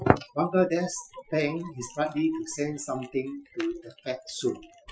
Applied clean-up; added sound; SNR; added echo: classical method Wiener filter.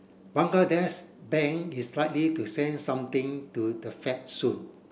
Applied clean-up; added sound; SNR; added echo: none; none; none; none.